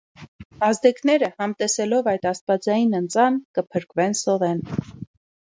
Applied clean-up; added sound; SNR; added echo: none; none; none; none.